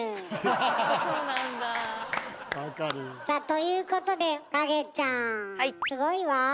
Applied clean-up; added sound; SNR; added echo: none; none; none; none.